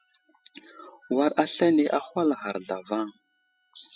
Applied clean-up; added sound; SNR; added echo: classical method spectral subtraction.